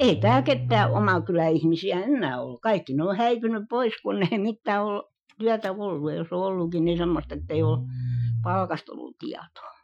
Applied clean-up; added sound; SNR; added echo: classical method Wiener filter.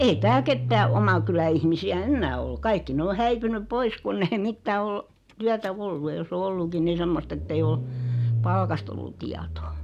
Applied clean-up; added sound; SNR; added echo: none; Engine starting / Car; 5 dB; none.